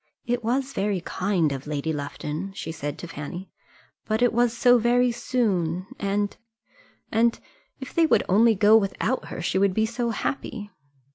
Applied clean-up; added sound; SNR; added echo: none; none; none; none.